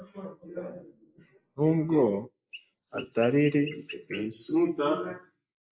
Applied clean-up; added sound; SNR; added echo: neural mask model Resemble Enhance denoiser.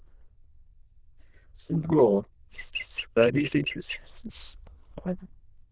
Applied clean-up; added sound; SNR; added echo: neural diffusion model UNIVERSE++.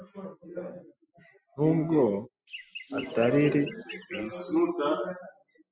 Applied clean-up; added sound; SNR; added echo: classical method spectral subtraction.